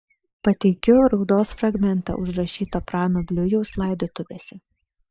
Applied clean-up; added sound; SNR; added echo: neural mask model DeepFilterNet 3.